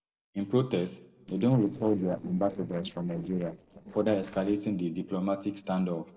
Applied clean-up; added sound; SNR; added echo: neural separator model SepFormer DNS4.